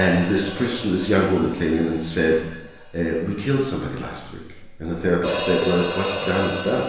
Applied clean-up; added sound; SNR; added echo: none; Hi-hat; 9 dB; reverberation time 0.9 s.